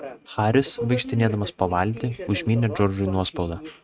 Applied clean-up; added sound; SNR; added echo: neural mask model RNNoise.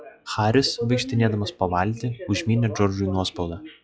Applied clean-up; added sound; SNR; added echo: classical method log-MMSE.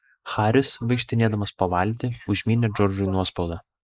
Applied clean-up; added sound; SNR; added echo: neural mask model Resemble Enhance denoiser.